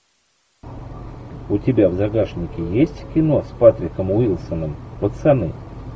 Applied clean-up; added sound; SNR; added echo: none; none; none; none.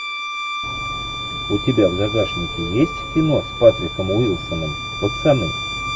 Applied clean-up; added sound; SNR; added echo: none; Bowed string instrument; 7 dB; none.